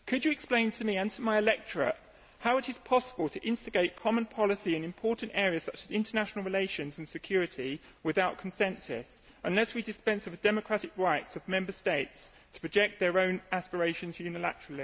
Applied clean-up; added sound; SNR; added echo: none; none; none; none.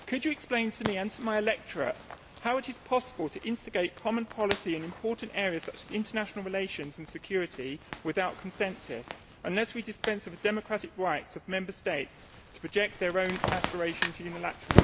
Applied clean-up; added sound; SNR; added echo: none; Zipper (clothing) + Camera; 3 dB; none.